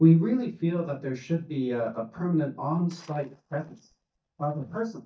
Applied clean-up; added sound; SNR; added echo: neural mask model DeepFilterNet 3.